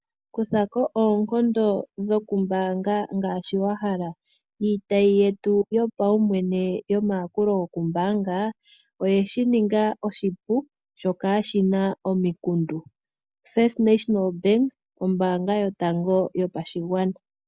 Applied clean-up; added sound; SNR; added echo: none; none; none; none.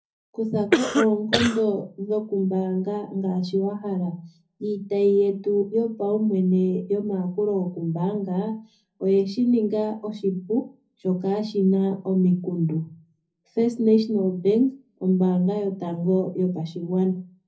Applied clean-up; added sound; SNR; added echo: none; Cough; 0 dB; reverberation time 0.4 s.